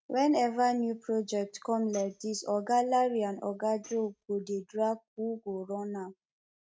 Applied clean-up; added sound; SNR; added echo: neural mask model RNNoise.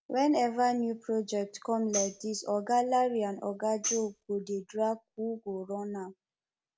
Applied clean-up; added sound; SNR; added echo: none; Tambourine; 9 dB; none.